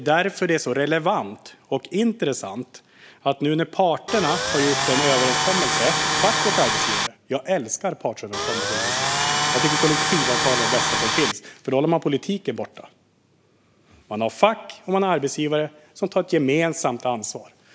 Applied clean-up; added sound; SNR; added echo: none; Tools; -2 dB; none.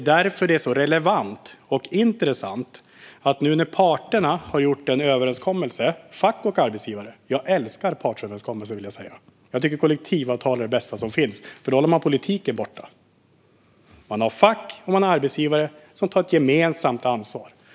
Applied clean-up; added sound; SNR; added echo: none; none; none; none.